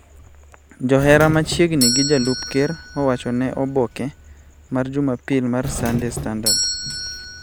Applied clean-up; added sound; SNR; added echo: none; Doorbell; 7 dB; none.